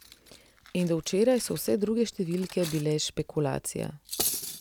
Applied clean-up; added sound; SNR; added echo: none; Cutlery, silverware; 11 dB; none.